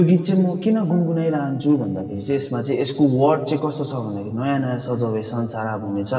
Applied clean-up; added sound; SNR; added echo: neural separator model SepFormer DNS4.